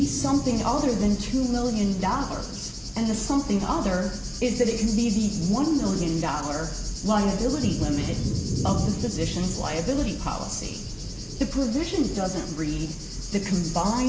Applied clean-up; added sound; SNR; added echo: none; Thunder / Cricket; 8 dB; none.